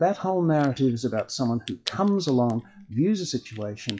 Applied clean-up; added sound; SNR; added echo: classical method WPE with log-MMSE.